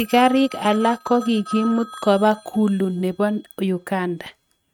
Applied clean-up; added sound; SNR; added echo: neural mask model RNNoise.